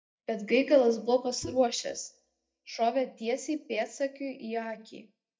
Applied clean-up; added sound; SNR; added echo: neural mask model DeepFilterNet 3.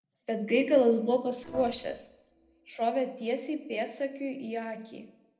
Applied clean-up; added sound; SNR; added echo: neural separator model SepFormer DNS4.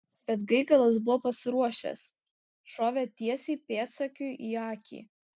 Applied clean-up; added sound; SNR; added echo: none; none; none; none.